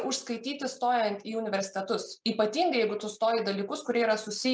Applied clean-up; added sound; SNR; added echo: none; none; none; none.